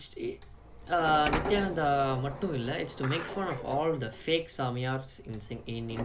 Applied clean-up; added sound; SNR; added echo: none; Sliding door + Skateboard; 9 dB; none.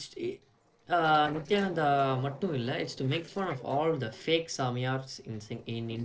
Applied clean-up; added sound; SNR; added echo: neural separator model SepFormer DNS4.